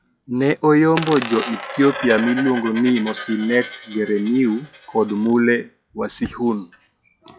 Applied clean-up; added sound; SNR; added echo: classical method log-MMSE.